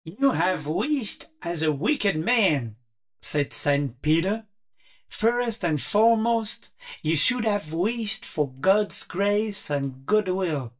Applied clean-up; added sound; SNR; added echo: neural mask model DeepFilterNet 3.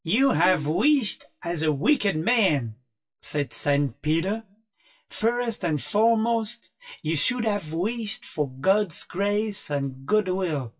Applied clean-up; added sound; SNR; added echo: classical method WPE with log-MMSE.